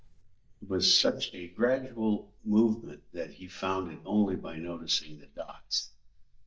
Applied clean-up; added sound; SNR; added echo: neural mask model DeepFilterNet 3.